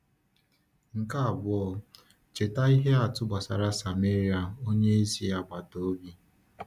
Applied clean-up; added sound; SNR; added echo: none; none; none; none.